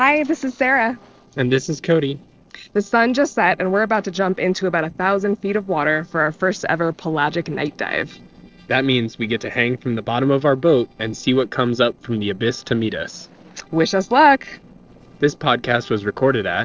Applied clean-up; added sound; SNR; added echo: neural separator model SepFormer DNS4.